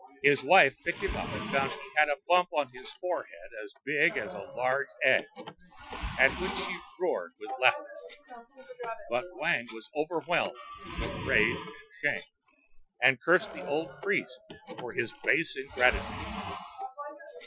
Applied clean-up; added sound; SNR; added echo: classical method Wiener filter.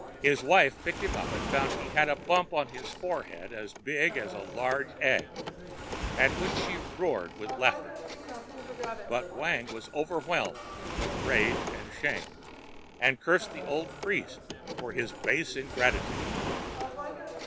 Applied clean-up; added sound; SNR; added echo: none; Waves, surf + Telephone; 6 dB; none.